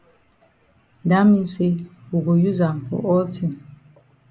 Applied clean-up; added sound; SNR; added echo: none; none; none; none.